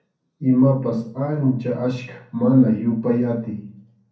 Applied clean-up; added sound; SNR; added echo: none; none; none; reverberation time 0.6 s.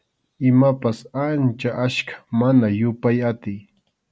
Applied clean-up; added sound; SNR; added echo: none; none; none; none.